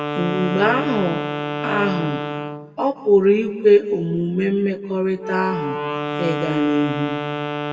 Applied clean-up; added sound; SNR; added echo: none; Wind instrument, woodwind instrument; 6 dB; reverberation time 1.3 s.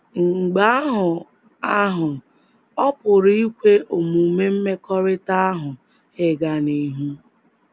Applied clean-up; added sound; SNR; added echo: none; none; none; none.